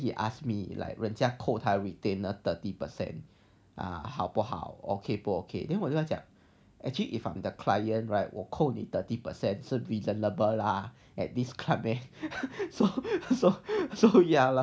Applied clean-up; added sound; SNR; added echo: none; none; none; none.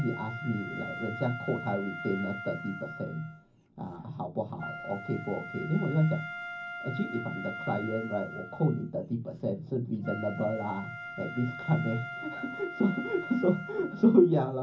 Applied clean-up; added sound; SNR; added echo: none; Wind instrument, woodwind instrument; 11 dB; reverberation time 0.4 s.